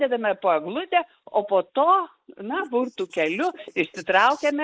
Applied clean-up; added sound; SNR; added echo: neural mask model Resemble Enhance denoiser.